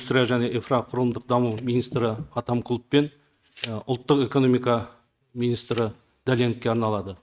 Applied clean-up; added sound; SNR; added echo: neural mask model RNNoise.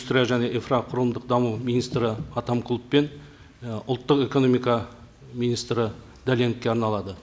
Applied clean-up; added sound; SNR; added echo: none; none; none; none.